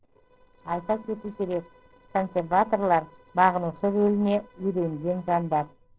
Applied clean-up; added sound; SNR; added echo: neural separator model SepFormer DNS4.